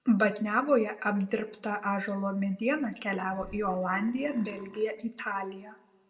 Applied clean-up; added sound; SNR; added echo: none; Burping, eructation; 18 dB; reverberation time 0.5 s.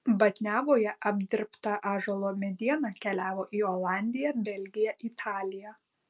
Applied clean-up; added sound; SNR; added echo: none; none; none; none.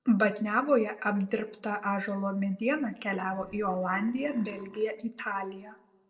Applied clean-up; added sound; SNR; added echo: neural separator model SepFormer DNS4.